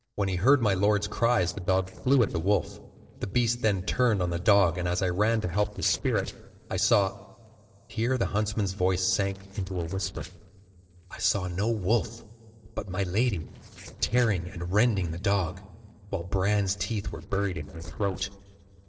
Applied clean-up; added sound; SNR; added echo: neural separator model SepFormer DNS4.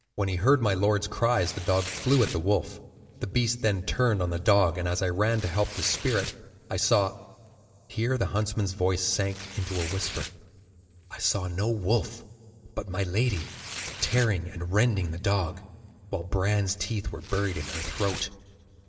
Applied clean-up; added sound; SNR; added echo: none; Tearing; 16 dB; reverberation time 2.7 s.